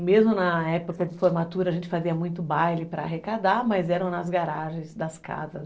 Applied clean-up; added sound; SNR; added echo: neural separator model SepFormer DNS4.